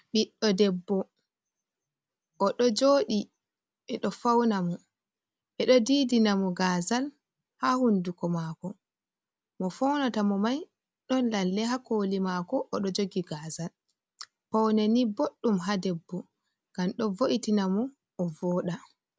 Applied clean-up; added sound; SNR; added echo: none; none; none; none.